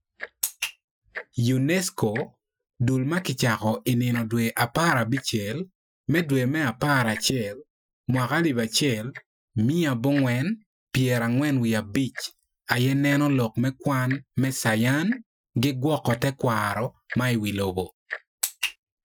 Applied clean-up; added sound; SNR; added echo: classical method Wiener filter.